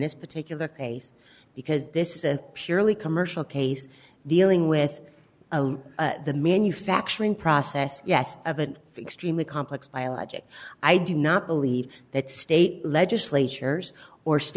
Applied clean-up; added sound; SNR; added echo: none; none; none; none.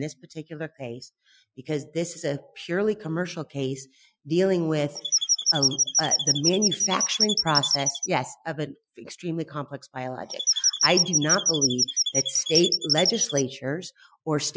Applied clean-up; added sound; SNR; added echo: classical method Wiener filter.